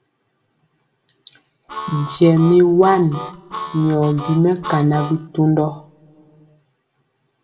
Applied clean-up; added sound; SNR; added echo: none; Harmonica; 12 dB; reverberation time 0.9 s.